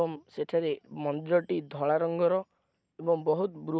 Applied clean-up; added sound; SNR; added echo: none; none; none; none.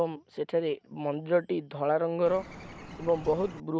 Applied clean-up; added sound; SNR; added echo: none; Bird; 14 dB; none.